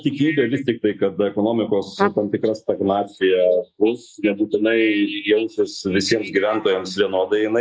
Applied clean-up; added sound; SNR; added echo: neural mask model Resemble Enhance denoiser.